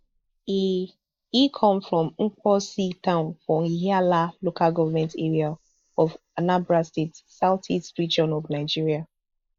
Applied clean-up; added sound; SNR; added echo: neural mask model Resemble Enhance denoiser.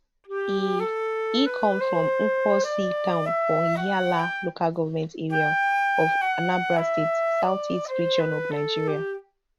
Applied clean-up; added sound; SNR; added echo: none; Wind instrument, woodwind instrument; -2 dB; none.